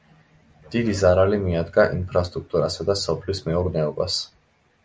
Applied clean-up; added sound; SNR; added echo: none; none; none; none.